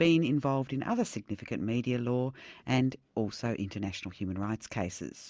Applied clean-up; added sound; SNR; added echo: none; none; none; none.